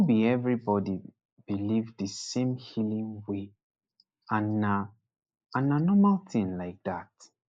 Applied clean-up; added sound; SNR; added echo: neural mask model Resemble Enhance denoiser.